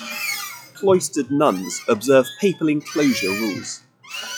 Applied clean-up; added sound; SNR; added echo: classical method log-MMSE.